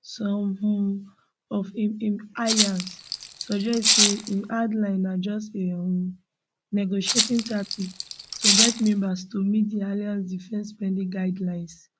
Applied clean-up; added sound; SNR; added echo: none; Rattle (instrument); -2 dB; none.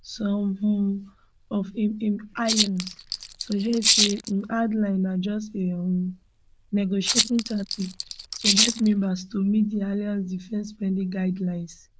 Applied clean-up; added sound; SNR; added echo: neural diffusion model UNIVERSE++.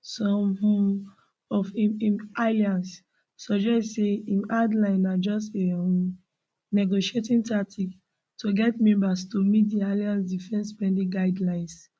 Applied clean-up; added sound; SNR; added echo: none; none; none; none.